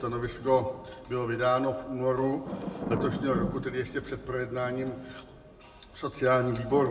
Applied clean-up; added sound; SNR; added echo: none; Thunder / Rain; 9 dB; reverberation time 0.6 s.